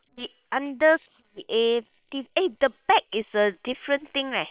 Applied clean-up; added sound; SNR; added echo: neural separator model SepFormer WHAM!.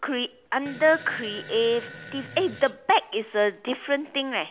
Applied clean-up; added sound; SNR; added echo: none; Fart; 17 dB; none.